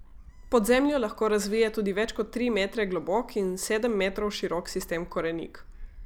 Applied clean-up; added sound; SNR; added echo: none; Gull, seagull; 18 dB; none.